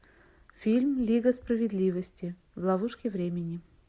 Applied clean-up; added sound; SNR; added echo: none; none; none; none.